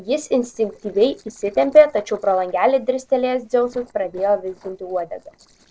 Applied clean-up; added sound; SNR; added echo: neural separator model SepFormer DNS4.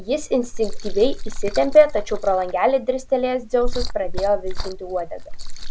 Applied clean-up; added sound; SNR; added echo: none; Liquid; 3 dB; none.